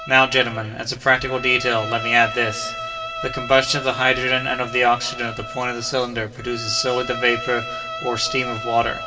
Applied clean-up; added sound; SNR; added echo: none; Bowed string instrument; 9 dB; reverberation time 2.9 s.